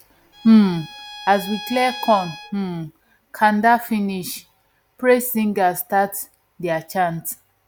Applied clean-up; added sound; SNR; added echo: none; Bowed string instrument; 15 dB; none.